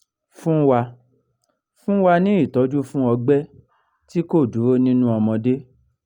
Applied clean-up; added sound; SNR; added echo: none; none; none; none.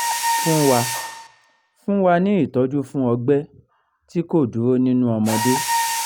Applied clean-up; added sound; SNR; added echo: none; Mechanisms; 6 dB; none.